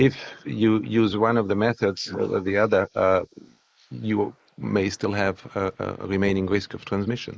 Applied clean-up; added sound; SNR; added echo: neural mask model Resemble Enhance denoiser.